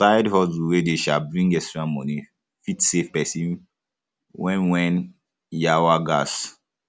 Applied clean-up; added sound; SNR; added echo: none; none; none; none.